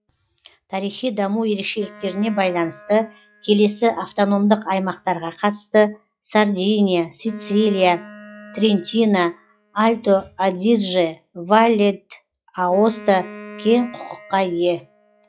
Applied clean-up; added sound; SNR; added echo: classical method log-MMSE.